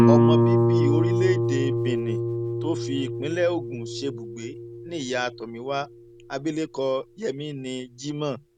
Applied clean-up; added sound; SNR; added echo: none; Guitar; -4 dB; none.